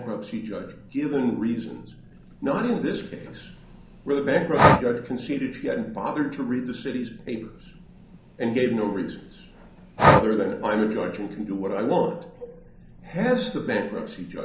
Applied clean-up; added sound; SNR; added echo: none; Breathing; -1 dB; reverberation time 0.6 s.